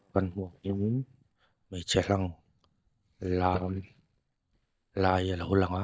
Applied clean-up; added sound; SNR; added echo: neural mask model DeepFilterNet 3.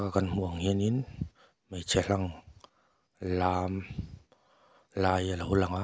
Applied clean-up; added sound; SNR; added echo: none; none; none; none.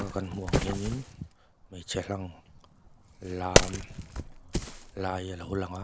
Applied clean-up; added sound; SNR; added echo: none; Wood; -4 dB; none.